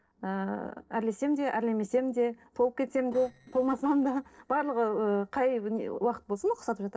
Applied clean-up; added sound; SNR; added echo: neural separator model SepFormer DNS4.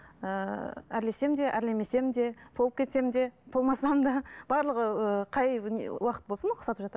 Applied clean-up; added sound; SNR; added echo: none; none; none; none.